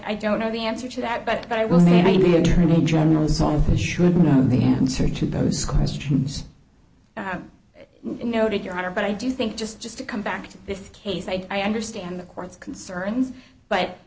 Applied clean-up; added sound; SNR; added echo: none; none; none; none.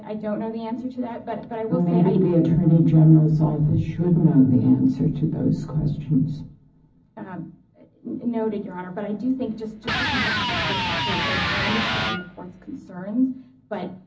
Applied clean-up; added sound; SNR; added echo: none; Electric guitar; 3 dB; reverberation time 0.4 s.